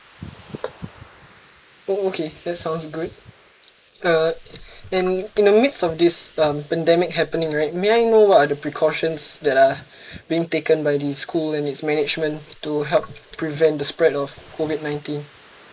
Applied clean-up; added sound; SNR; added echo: neural mask model Resemble Enhance denoiser.